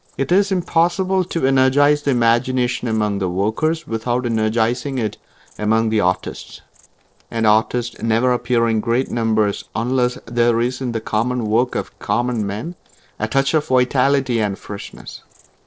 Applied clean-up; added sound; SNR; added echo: neural separator model SepFormer DNS4.